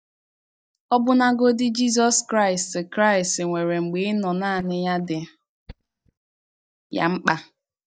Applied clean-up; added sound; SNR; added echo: neural mask model DeepFilterNet 3.